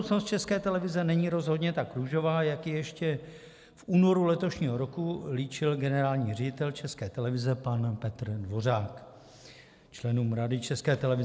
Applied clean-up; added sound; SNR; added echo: none; none; none; none.